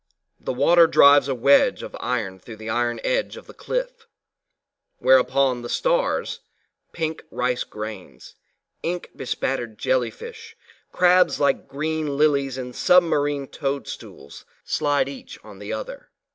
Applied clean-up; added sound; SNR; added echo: none; none; none; none.